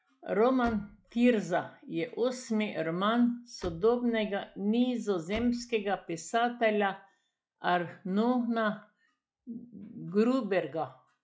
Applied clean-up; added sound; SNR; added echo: classical method log-MMSE.